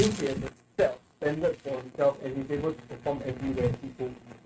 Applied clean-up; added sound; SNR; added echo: neural mask model RNNoise.